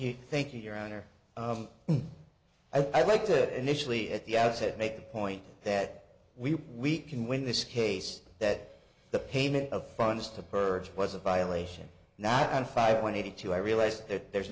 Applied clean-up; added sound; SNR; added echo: none; none; none; none.